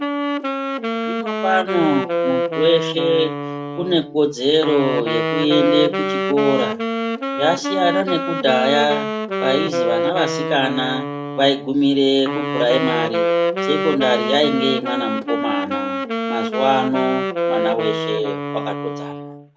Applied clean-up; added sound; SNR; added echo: none; Wind instrument, woodwind instrument; 2 dB; none.